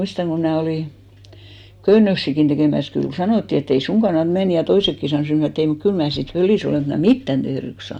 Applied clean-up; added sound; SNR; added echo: none; none; none; none.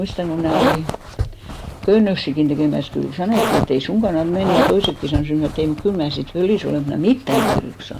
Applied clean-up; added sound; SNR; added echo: none; Zipper (clothing); 5 dB; none.